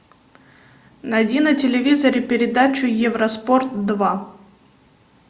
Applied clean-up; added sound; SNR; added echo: none; none; none; none.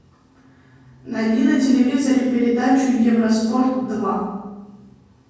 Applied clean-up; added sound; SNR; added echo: none; none; none; reverberation time 1.3 s.